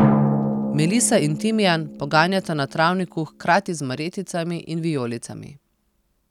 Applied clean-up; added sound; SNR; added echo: none; Drum; 4 dB; none.